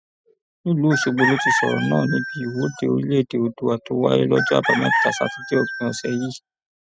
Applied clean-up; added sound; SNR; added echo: classical method spectral subtraction.